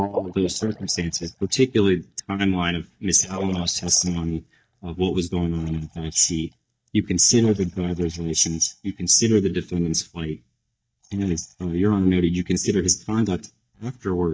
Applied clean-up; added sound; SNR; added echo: neural mask model DeepFilterNet 3.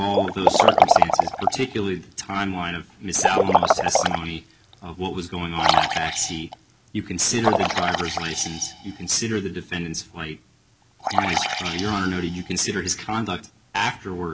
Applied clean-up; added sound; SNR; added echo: none; Liquid; -2 dB; none.